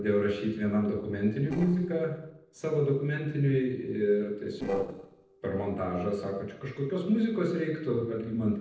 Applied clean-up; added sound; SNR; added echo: neural separator model SepFormer DNS4.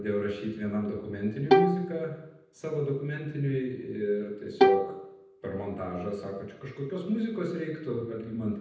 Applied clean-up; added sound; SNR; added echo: none; Bowed string instrument; -5 dB; reverberation time 0.9 s.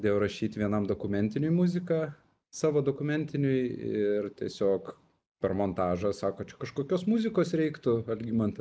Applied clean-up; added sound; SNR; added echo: none; none; none; none.